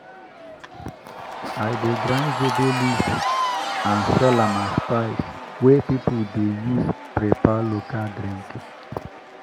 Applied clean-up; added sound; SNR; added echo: none; Crowd / Cheering; 6 dB; none.